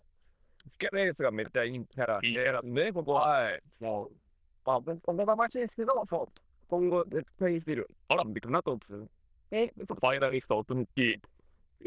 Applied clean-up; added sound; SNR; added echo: neural diffusion model UNIVERSE++.